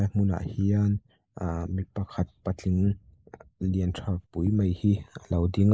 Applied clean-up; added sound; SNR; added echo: neural mask model Resemble Enhance denoiser.